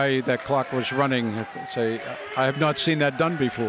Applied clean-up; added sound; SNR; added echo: none; none; none; none.